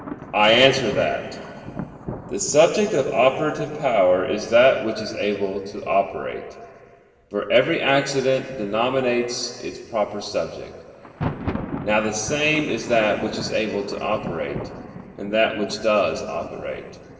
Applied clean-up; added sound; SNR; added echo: none; Thunder; 14 dB; reverberation time 2.8 s.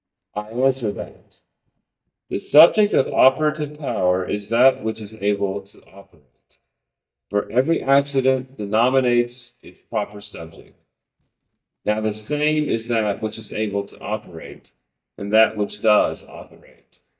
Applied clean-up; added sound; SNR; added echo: neural mask model DeepFilterNet 3.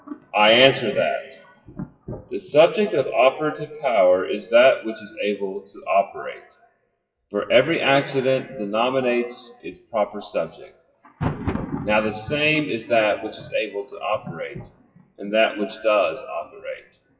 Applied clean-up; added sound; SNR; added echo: classical method WPE with log-MMSE.